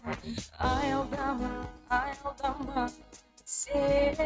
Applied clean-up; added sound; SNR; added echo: neural mask model RNNoise.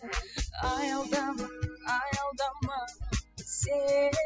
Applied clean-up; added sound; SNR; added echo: classical method spectral subtraction.